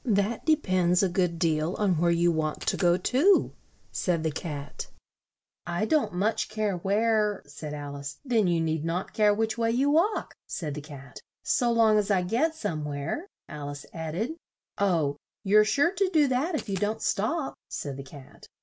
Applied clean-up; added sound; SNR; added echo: none; Coin (dropping); 16 dB; none.